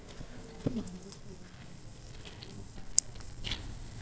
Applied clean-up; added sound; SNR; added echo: neural mask model DeepFilterNet 3.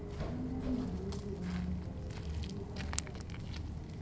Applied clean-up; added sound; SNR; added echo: none; Walk, footsteps; -4 dB; reverberation time 0.9 s.